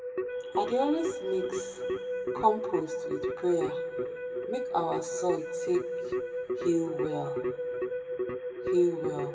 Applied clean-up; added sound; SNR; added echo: none; Keyboard (musical); 1 dB; reverberation time 1.5 s.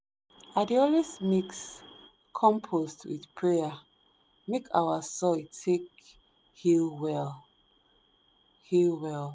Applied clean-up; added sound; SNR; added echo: none; none; none; none.